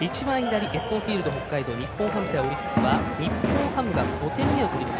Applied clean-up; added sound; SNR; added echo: none; Trumpet; 17 dB; none.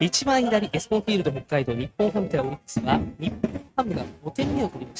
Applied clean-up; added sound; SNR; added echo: neural mask model RNNoise.